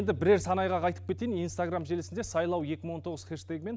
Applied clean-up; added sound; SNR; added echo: none; Bass guitar; 14 dB; none.